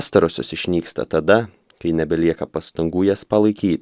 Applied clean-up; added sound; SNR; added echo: none; none; none; none.